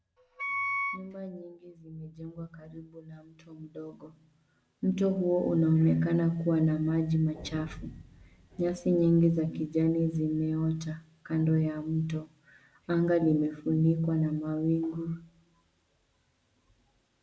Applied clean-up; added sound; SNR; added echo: none; Wind instrument, woodwind instrument; 4 dB; none.